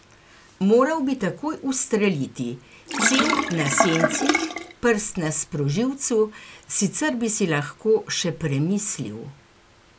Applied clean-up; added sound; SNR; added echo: none; Sink (filling or washing); 1 dB; none.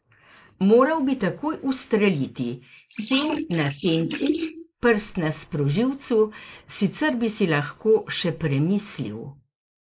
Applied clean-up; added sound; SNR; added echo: neural mask model Resemble Enhance denoiser.